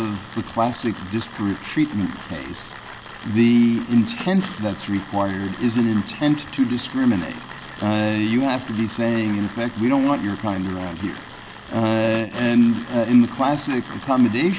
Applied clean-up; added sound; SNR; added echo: none; Tools; 16 dB; none.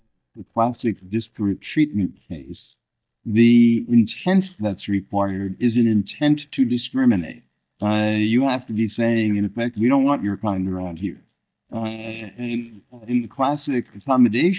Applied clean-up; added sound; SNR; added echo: neural mask model DeepFilterNet 3.